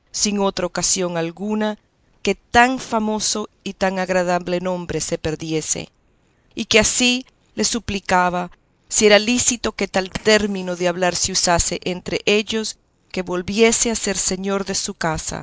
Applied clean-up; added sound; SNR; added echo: neural mask model Resemble Enhance denoiser.